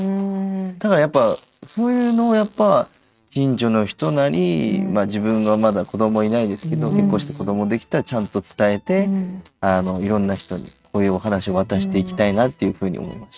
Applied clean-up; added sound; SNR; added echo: neural mask model RNNoise.